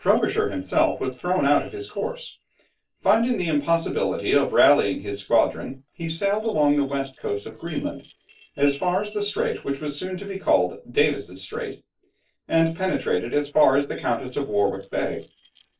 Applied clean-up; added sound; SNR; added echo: neural separator model SepFormer DNS4.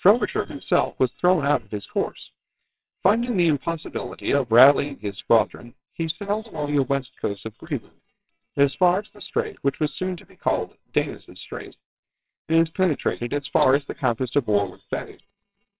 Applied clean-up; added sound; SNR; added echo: neural separator model SepFormer WHAMR!.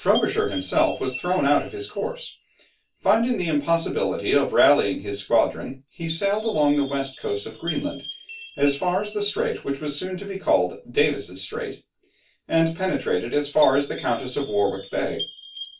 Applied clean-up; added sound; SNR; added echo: none; Chime; 17 dB; reverberation time 0.1 s.